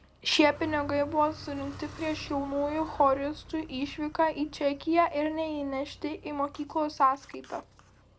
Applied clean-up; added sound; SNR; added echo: none; Car; 18 dB; none.